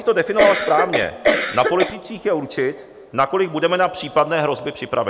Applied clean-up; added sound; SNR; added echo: none; Cough; 0 dB; none.